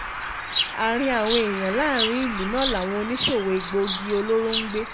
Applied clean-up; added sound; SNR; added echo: none; Bird vocalization, bird call, bird song; 4 dB; none.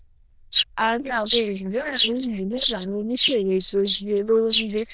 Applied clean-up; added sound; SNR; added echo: neural diffusion model UNIVERSE++.